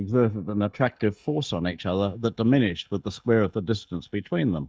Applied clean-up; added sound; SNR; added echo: neural mask model DeepFilterNet 3.